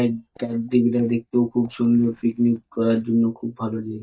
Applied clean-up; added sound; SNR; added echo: neural mask model DeepFilterNet 3.